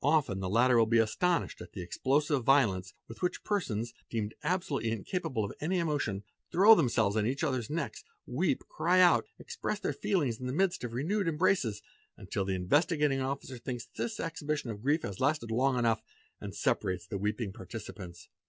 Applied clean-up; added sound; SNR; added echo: none; none; none; none.